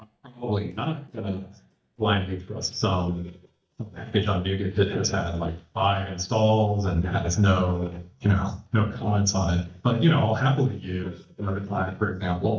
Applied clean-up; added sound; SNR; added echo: neural mask model DeepFilterNet 3.